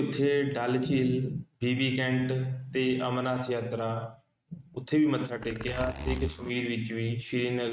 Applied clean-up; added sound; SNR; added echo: neural mask model RNNoise.